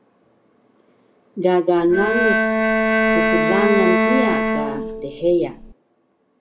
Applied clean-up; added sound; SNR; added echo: none; Bowed string instrument; -3 dB; none.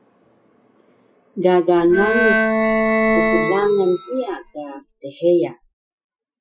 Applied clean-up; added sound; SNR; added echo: classical method Wiener filter.